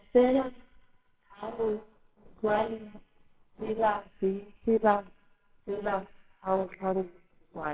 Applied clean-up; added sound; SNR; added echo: neural separator model SepFormer WHAMR!.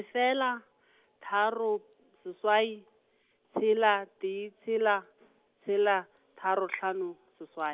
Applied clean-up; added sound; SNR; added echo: none; none; none; none.